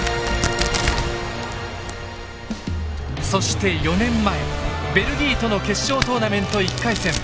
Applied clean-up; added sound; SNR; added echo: none; Crack; 8 dB; none.